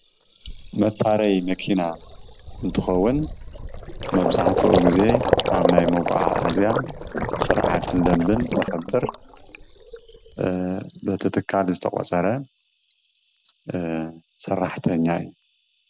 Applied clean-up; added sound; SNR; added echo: none; Gurgling; 3 dB; none.